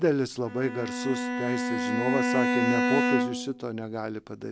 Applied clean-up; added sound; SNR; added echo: none; Bowed string instrument; -1 dB; none.